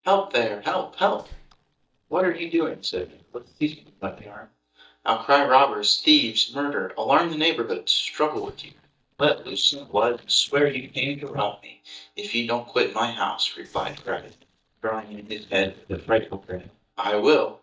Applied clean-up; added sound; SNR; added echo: neural mask model DeepFilterNet 3.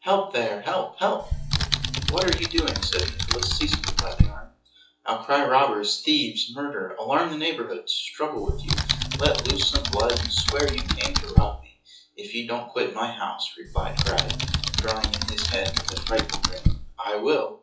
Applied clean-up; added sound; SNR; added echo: classical method WPE with log-MMSE.